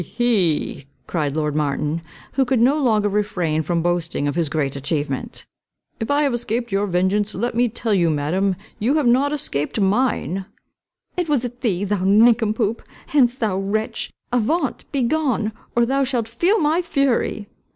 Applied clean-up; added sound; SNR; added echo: none; none; none; none.